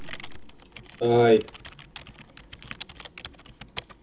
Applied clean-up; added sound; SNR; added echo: none; Computer keyboard; 16 dB; reverberation time 0.2 s.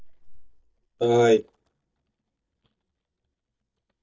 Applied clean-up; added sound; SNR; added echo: neural mask model DeepFilterNet 3.